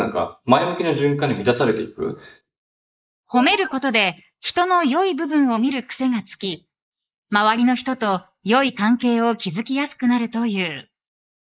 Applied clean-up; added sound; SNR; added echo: neural mask model Resemble Enhance denoiser.